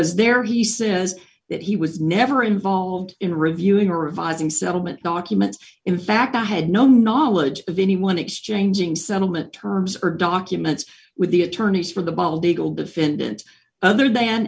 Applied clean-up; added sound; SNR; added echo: none; none; none; none.